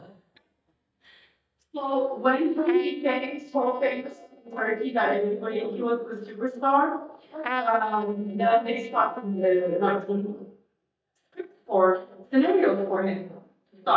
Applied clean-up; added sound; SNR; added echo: neural mask model DeepFilterNet 3.